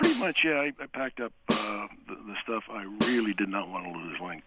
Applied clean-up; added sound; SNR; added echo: none; Snare drum; 5 dB; none.